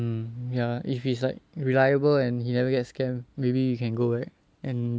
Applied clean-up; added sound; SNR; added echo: none; none; none; none.